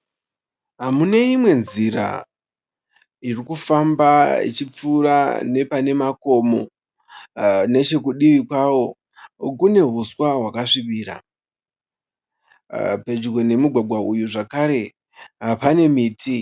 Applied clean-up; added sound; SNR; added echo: none; none; none; none.